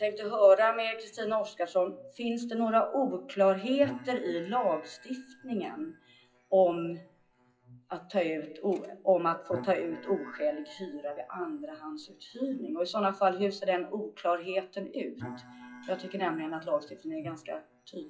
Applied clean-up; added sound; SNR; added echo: classical method WPE with log-MMSE.